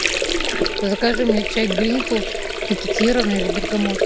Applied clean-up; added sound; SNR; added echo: none; Sink (filling or washing) / Water; 0 dB; none.